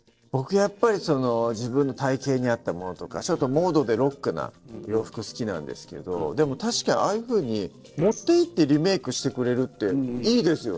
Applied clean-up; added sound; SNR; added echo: neural separator model SepFormer DNS4.